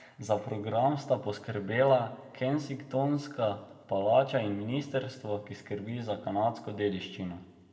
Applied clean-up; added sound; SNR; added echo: none; none; none; reverberation time 1.3 s.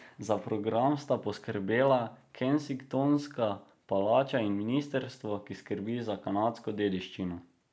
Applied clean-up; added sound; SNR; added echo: none; none; none; none.